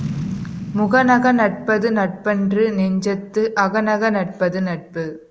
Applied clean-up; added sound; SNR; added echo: none; Boom; 14 dB; none.